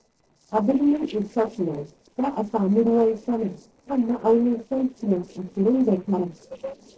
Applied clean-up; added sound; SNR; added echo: neural separator model SepFormer DNS4.